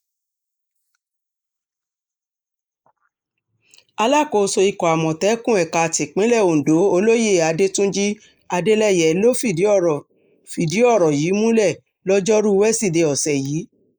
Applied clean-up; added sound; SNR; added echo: neural mask model Resemble Enhance denoiser.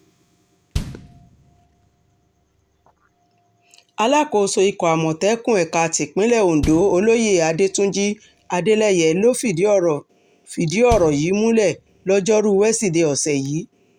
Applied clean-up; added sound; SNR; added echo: none; Bass drum; 16 dB; none.